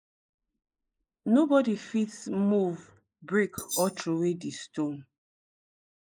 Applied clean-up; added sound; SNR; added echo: neural mask model Resemble Enhance denoiser.